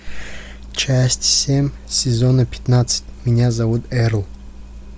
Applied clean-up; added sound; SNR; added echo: none; none; none; none.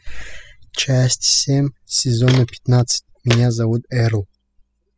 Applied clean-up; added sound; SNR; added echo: classical method spectral subtraction.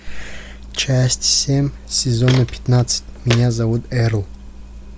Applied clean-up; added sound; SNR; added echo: none; Walk, footsteps; 11 dB; none.